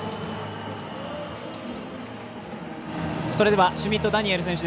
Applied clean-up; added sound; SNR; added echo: none; Tambourine; 18 dB; none.